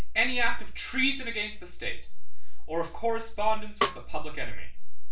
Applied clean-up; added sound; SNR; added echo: none; Snare drum; 11 dB; reverberation time 0.3 s.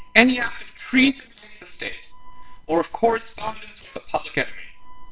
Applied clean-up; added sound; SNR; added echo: neural separator model SepFormer WHAMR!.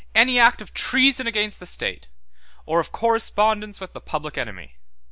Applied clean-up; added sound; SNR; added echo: none; none; none; none.